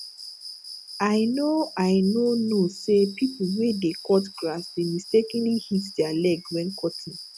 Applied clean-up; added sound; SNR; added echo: none; Cricket; 16 dB; none.